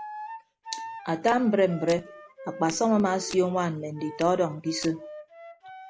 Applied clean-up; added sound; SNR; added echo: none; Walk, footsteps + Wind instrument, woodwind instrument; 15 dB; none.